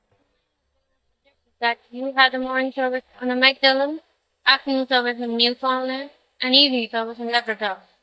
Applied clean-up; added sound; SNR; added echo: neural mask model DeepFilterNet 3.